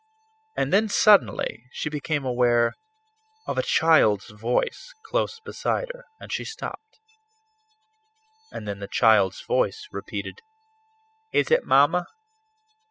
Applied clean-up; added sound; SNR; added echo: classical method spectral subtraction.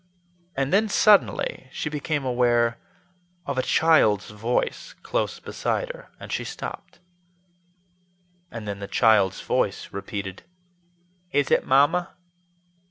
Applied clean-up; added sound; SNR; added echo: none; none; none; none.